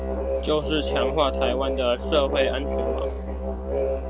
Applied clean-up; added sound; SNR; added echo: none; Musical instrument; 0 dB; none.